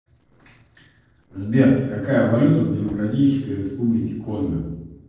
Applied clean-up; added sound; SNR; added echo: neural separator model SepFormer DNS4.